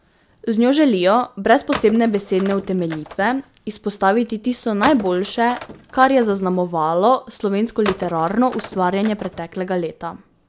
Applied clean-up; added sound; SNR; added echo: none; Telephone; 15 dB; none.